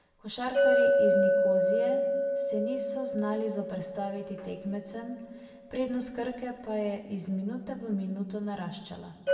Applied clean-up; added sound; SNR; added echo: none; Chink, clink; -4 dB; reverberation time 1.7 s.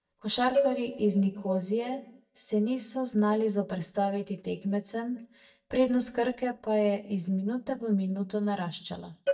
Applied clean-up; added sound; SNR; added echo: neural mask model DeepFilterNet 3.